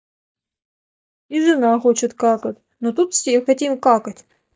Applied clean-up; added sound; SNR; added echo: neural mask model DeepFilterNet 3.